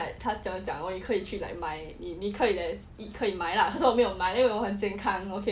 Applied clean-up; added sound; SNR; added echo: none; none; none; none.